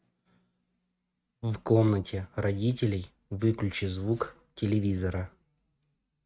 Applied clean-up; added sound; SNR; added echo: neural mask model RNNoise.